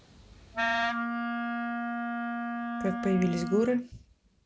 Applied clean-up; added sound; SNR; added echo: none; Wind instrument, woodwind instrument; 0 dB; none.